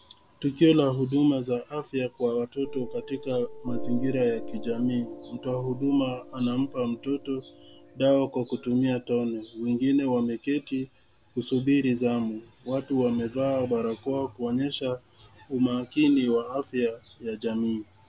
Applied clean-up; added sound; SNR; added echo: none; Piano; 14 dB; none.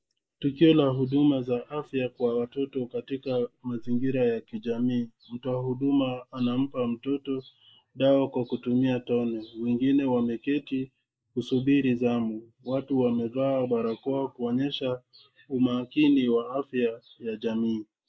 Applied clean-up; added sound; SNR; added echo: neural mask model Resemble Enhance denoiser.